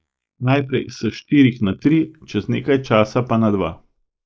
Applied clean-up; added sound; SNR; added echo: neural mask model Resemble Enhance denoiser.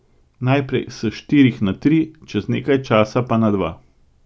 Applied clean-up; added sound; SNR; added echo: none; none; none; none.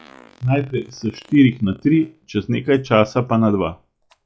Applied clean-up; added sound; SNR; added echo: classical method log-MMSE.